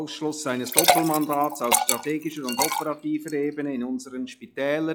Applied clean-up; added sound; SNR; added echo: classical method log-MMSE.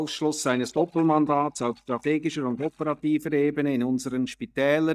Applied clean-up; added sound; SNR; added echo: neural mask model DeepFilterNet 3.